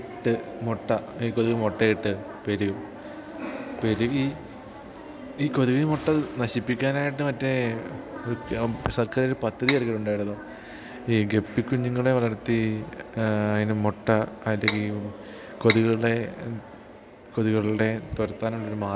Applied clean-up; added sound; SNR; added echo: none; Cutlery, silverware; 3 dB; none.